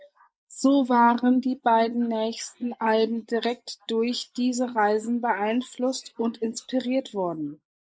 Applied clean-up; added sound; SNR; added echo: neural mask model Resemble Enhance denoiser.